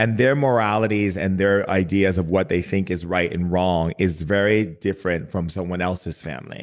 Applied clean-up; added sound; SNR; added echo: none; none; none; none.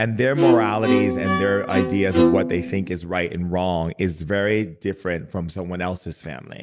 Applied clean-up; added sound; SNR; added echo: none; Bowed string instrument; -2 dB; none.